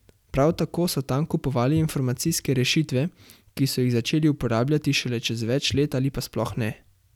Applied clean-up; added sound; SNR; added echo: none; none; none; none.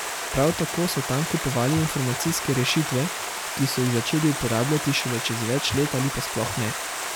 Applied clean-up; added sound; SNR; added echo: none; Stream; 5 dB; none.